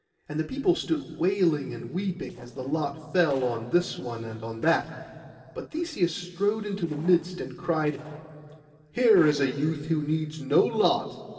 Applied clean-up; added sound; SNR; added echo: neural separator model SepFormer DNS4.